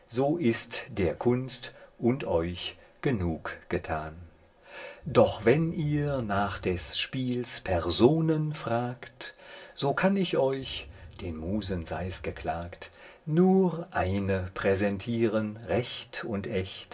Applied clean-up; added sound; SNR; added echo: none; Wind; 18 dB; reverberation time 0.2 s.